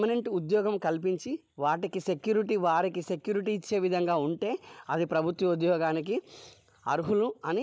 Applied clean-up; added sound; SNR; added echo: none; none; none; none.